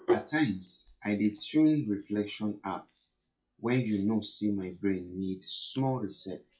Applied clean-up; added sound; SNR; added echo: classical method log-MMSE.